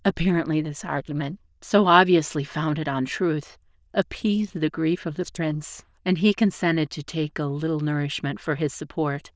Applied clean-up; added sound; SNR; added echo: neural diffusion model UNIVERSE++.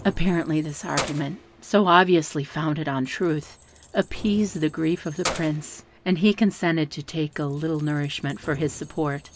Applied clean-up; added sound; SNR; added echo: none; Keys jangling; 15 dB; none.